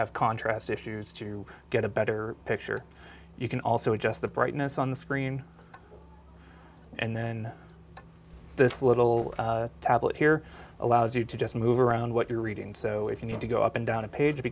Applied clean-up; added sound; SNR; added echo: none; none; none; none.